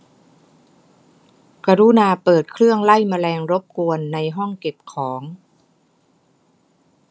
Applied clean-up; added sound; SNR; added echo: none; none; none; none.